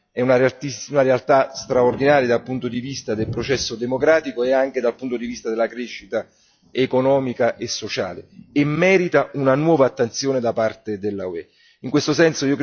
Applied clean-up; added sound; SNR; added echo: classical method log-MMSE.